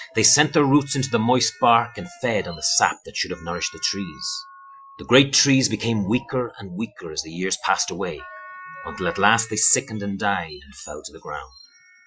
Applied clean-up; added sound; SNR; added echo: classical method Wiener filter.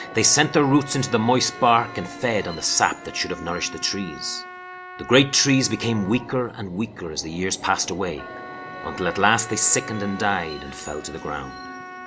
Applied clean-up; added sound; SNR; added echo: none; Subway, metro, underground + Trumpet; 14 dB; none.